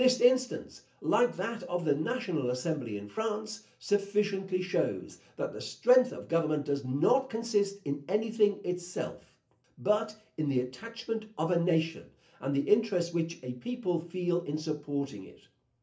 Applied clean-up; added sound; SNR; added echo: none; none; none; reverberation time 0.3 s.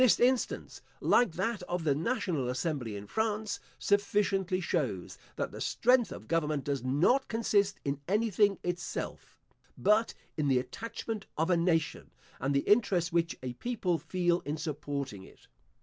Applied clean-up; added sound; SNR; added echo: none; none; none; none.